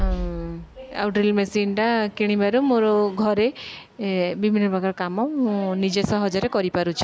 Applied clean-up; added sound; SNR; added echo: none; Bass drum; 13 dB; none.